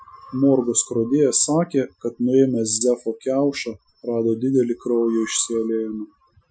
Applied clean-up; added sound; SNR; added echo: classical method Wiener filter.